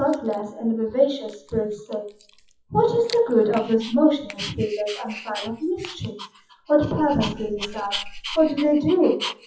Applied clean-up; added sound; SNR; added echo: classical method WPE with log-MMSE.